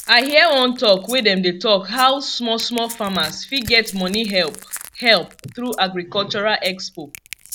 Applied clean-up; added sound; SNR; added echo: none; Rattle (instrument) + Crushing; 19 dB; none.